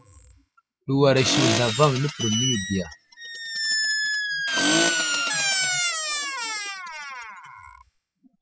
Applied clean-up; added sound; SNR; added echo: classical method spectral subtraction.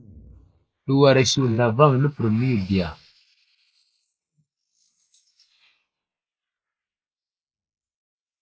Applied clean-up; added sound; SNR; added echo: neural mask model Resemble Enhance denoiser.